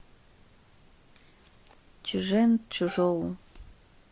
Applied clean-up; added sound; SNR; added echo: none; Bowed string instrument; 17 dB; none.